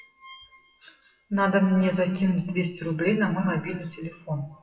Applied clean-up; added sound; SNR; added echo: classical method WPE with log-MMSE.